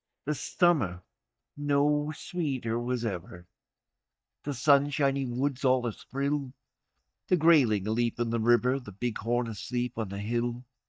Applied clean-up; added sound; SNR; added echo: neural mask model DeepFilterNet 3.